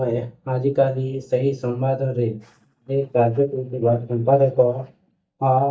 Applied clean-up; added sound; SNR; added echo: neural mask model DeepFilterNet 3.